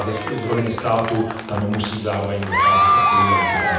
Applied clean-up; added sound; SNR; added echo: none; Applause / Crowd / Cheering; -3 dB; reverberation time 0.9 s.